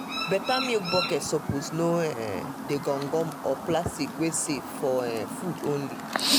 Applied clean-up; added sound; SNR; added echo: none; Chirp, tweet; 4 dB; none.